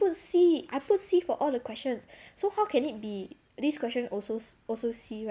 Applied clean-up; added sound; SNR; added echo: none; none; none; none.